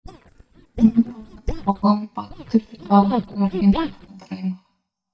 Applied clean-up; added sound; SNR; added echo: neural mask model DeepFilterNet 3.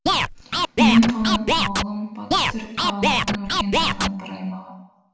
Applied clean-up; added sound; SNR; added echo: none; Scratching (performance technique); -2 dB; reverberation time 0.9 s.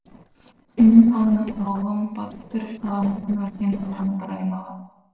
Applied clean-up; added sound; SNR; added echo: neural separator model SepFormer DNS4.